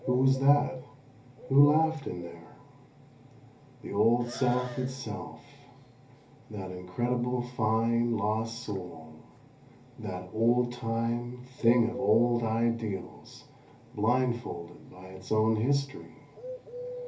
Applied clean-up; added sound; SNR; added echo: none; Bird; 16 dB; reverberation time 0.3 s.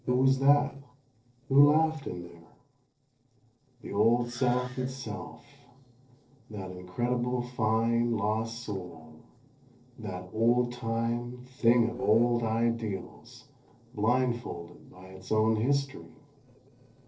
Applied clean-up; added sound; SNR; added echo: neural separator model SepFormer DNS4.